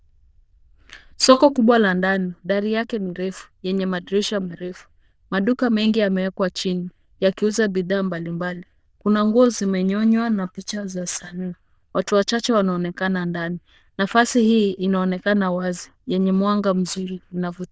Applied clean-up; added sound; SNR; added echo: neural diffusion model UNIVERSE++.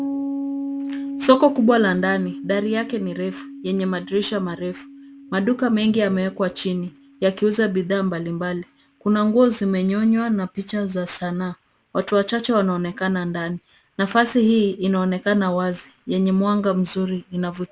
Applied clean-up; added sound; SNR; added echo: none; Piano; 14 dB; none.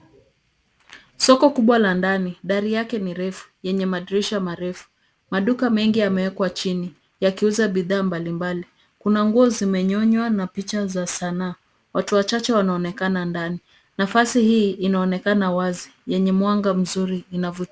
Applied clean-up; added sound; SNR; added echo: none; none; none; none.